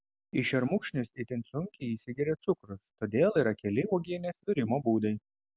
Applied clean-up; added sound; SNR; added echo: none; none; none; none.